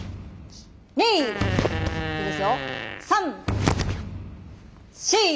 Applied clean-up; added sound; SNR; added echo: none; Fart; 6 dB; none.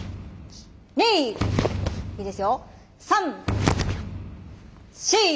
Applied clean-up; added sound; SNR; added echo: none; none; none; none.